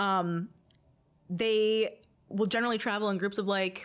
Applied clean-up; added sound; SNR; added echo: none; none; none; none.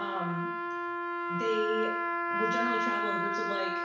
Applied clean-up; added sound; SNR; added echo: none; Trumpet; -4 dB; reverberation time 0.7 s.